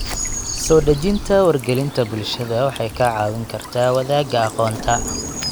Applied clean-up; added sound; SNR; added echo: none; Stream / Bird vocalization, bird call, bird song; 9 dB; none.